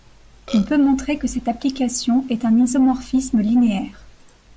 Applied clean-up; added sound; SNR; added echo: none; Burping, eructation; 15 dB; none.